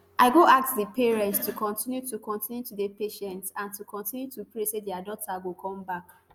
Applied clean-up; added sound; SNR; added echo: none; none; none; none.